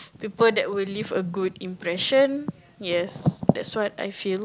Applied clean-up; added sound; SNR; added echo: none; none; none; none.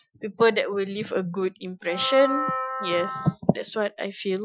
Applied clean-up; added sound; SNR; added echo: classical method Wiener filter.